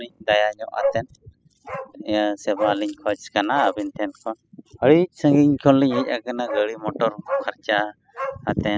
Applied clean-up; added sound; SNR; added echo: classical method spectral subtraction.